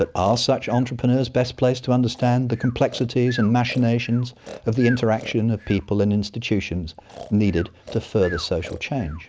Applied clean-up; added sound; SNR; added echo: none; Breathing; 19 dB; none.